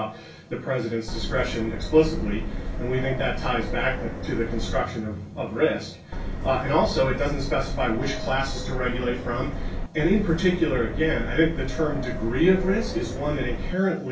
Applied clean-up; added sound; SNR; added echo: none; Subway, metro, underground; 4 dB; reverberation time 0.2 s.